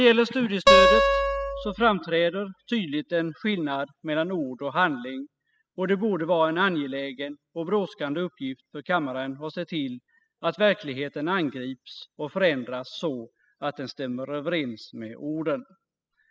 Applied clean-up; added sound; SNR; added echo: classical method spectral subtraction.